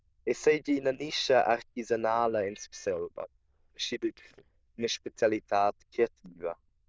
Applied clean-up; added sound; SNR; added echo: neural diffusion model UNIVERSE++.